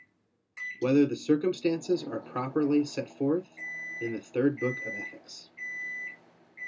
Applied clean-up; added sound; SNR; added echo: none; Microwave oven; 12 dB; reverberation time 0.2 s.